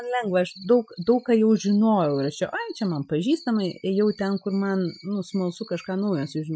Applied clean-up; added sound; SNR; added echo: classical method Wiener filter.